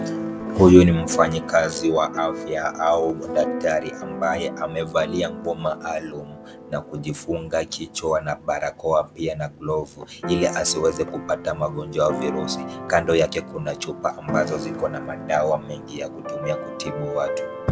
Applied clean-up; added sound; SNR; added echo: none; Keyboard (musical); 9 dB; none.